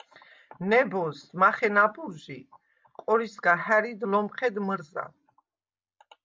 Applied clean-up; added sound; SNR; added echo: none; none; none; none.